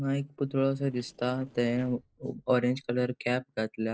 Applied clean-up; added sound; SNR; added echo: neural separator model SepFormer DNS4.